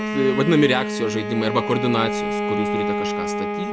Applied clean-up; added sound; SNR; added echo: none; Bowed string instrument; 2 dB; none.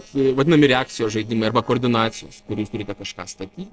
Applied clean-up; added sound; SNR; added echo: neural separator model SepFormer DNS4.